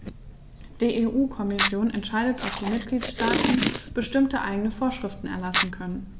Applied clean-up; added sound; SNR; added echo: none; Packing tape, duct tape; 5 dB; none.